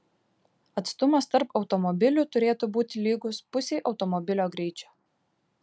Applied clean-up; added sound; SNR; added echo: none; none; none; none.